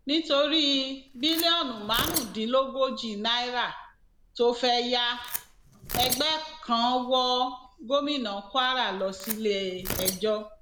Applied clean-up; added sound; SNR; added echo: none; Tearing; 11 dB; none.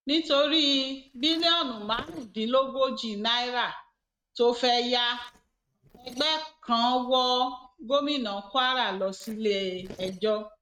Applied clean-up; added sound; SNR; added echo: neural mask model RNNoise.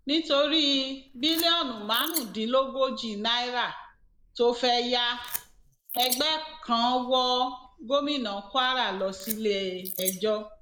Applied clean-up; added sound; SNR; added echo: neural mask model Resemble Enhance denoiser.